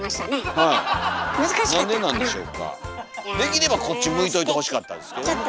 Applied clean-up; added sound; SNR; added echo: none; none; none; none.